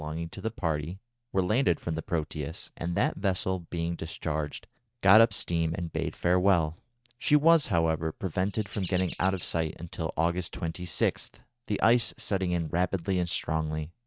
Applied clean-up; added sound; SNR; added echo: neural mask model RNNoise.